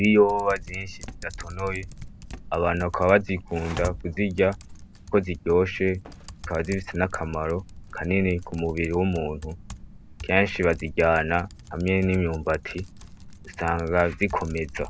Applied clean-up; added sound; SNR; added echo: none; Typing; 15 dB; none.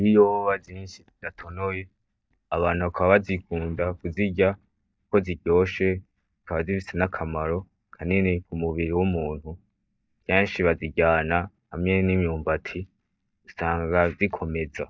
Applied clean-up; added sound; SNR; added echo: neural mask model DeepFilterNet 3.